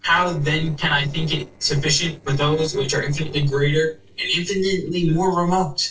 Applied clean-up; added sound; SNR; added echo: neural separator model SepFormer DNS4.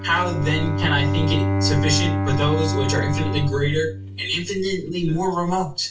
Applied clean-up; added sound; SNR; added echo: none; Bowed string instrument; 1 dB; reverberation time 0.3 s.